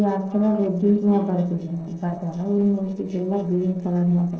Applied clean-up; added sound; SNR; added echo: neural separator model SepFormer DNS4.